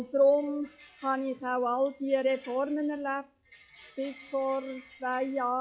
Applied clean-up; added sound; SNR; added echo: classical method log-MMSE.